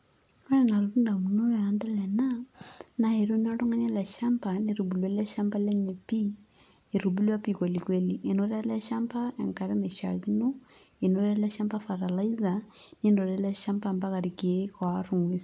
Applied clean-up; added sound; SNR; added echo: none; none; none; none.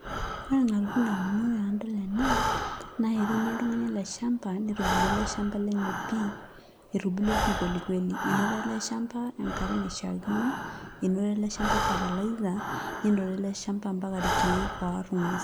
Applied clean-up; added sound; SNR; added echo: none; Breathing; 4 dB; none.